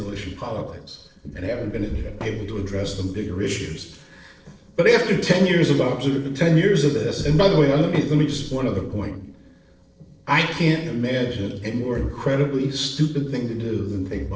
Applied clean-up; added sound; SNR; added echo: neural separator model SepFormer DNS4.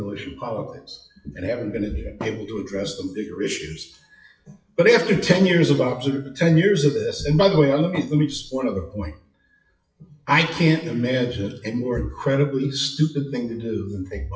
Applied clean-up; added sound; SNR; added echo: classical method WPE with log-MMSE.